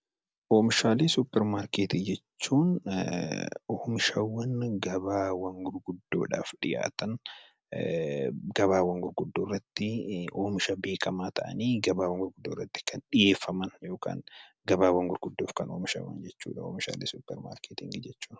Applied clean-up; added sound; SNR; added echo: none; none; none; none.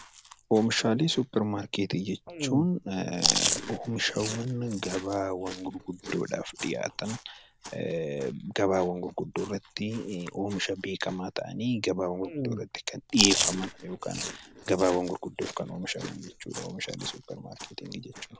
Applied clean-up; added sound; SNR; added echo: none; Chewing, mastication; 6 dB; none.